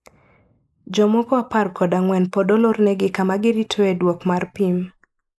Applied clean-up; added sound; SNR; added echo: neural mask model Resemble Enhance denoiser.